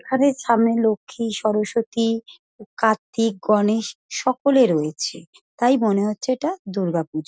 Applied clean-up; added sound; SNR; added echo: none; none; none; none.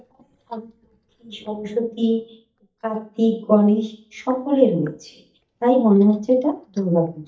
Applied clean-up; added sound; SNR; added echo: neural mask model DeepFilterNet 3.